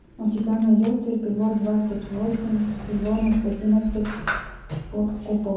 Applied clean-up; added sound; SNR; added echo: none; Sliding door; 12 dB; reverberation time 0.9 s.